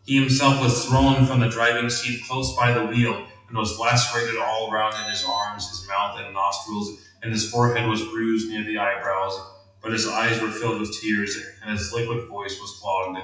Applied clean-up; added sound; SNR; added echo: classical method WPE with log-MMSE.